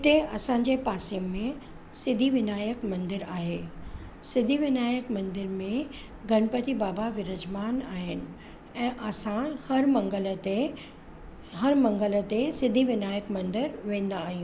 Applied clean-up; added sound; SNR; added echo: none; none; none; none.